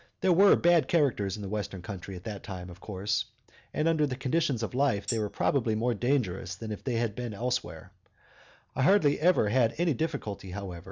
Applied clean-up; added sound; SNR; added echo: none; Tambourine; 14 dB; none.